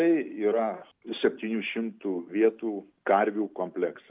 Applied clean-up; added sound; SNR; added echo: none; none; none; none.